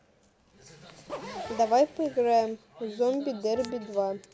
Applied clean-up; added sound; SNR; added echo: none; Zipper (clothing) + Piano; 15 dB; none.